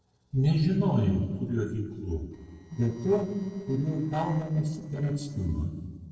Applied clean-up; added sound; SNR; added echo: neural separator model SepFormer DNS4.